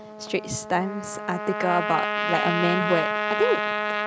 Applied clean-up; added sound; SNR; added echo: none; Trumpet; 1 dB; none.